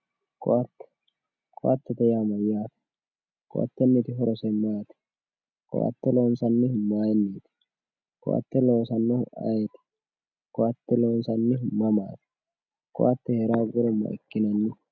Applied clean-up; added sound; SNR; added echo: none; none; none; none.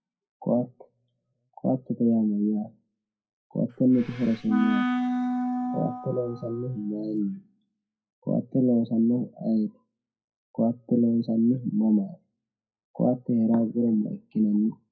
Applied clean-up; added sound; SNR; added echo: classical method WPE with log-MMSE.